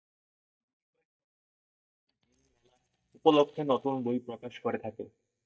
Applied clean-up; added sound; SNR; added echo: neural mask model DeepFilterNet 3.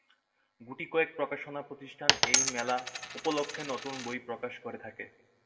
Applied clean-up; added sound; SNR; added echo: none; Coin (dropping); -4 dB; reverberation time 1.5 s.